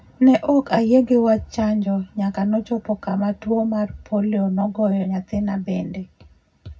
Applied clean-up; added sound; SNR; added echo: none; none; none; reverberation time 0.4 s.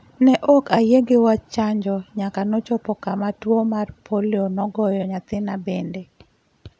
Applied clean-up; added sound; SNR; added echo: none; none; none; none.